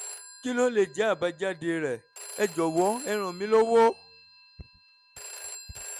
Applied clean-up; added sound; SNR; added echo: none; Telephone; 17 dB; none.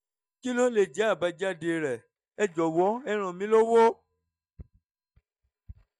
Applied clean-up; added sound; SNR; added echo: neural mask model DeepFilterNet 3.